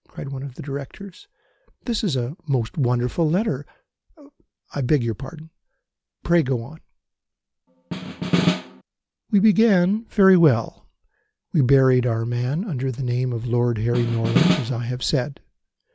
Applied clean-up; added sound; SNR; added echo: none; Snare drum; 1 dB; none.